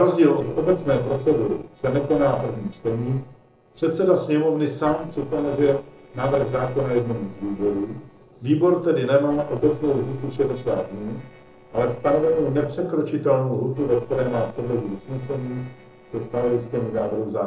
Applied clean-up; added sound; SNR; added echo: neural separator model SepFormer DNS4.